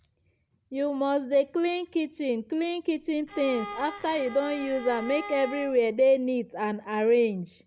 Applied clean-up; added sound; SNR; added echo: none; Bowed string instrument; 13 dB; none.